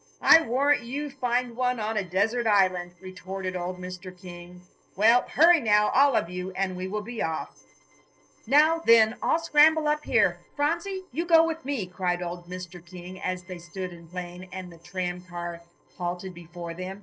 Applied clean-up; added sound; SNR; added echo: neural separator model SepFormer DNS4.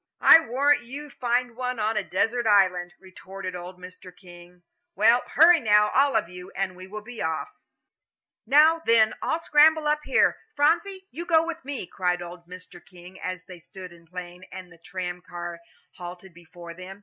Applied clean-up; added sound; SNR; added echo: none; none; none; none.